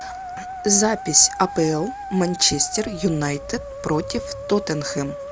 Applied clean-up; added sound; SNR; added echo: none; Musical instrument; 11 dB; none.